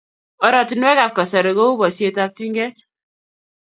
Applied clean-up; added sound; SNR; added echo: none; none; none; none.